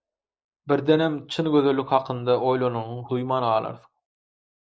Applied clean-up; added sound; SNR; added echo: neural mask model Resemble Enhance denoiser.